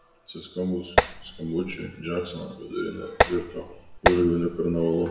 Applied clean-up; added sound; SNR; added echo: none; Tap; -2 dB; reverberation time 0.7 s.